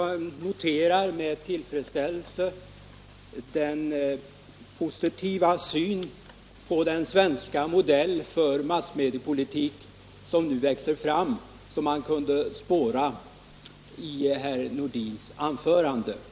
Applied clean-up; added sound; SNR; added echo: none; none; none; none.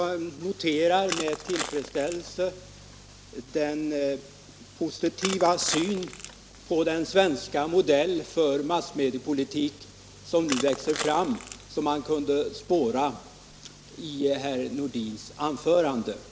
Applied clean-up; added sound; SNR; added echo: none; Crushing; 10 dB; none.